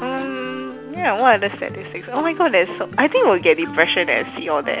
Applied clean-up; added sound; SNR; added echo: none; Wind instrument, woodwind instrument + Acoustic guitar; 15 dB; none.